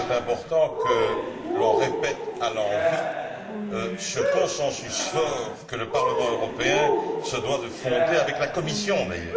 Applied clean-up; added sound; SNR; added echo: none; Cheering; 0 dB; reverberation time 0.4 s.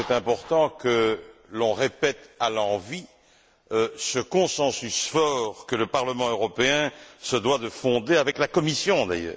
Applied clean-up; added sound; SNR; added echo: none; none; none; none.